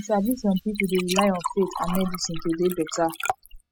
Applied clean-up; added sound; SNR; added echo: classical method spectral subtraction.